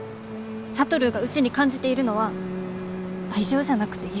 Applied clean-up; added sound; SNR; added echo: none; none; none; none.